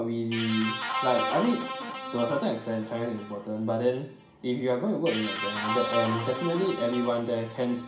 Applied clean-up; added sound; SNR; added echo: none; Guitar; 6 dB; reverberation time 0.5 s.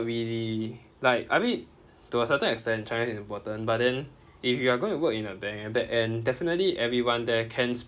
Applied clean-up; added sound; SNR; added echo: none; none; none; none.